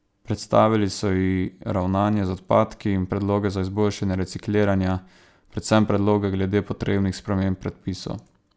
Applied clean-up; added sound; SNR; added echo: none; none; none; none.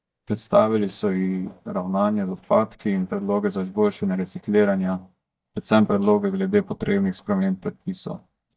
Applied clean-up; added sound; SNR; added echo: neural mask model DeepFilterNet 3.